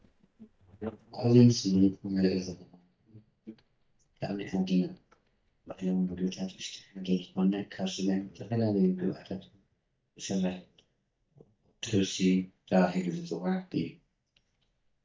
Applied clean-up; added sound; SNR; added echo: neural mask model DeepFilterNet 3.